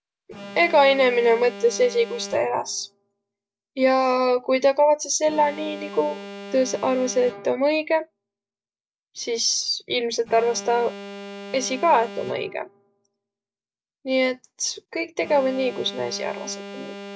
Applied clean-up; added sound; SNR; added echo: none; Alarm; 16 dB; none.